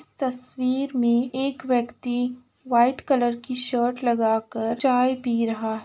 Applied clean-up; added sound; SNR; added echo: none; none; none; none.